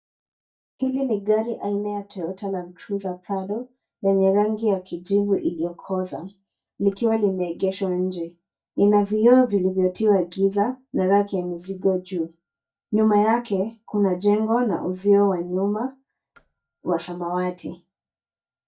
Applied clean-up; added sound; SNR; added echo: neural mask model DeepFilterNet 3.